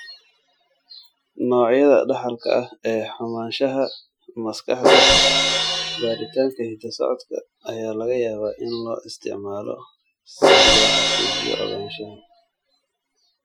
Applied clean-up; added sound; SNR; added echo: classical method Wiener filter.